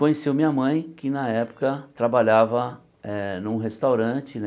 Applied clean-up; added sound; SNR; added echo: none; none; none; none.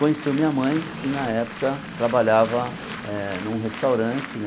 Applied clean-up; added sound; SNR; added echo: none; Applause + Train; 11 dB; none.